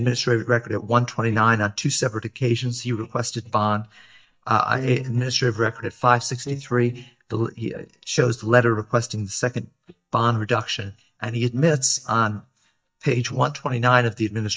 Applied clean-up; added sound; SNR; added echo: neural mask model DeepFilterNet 3.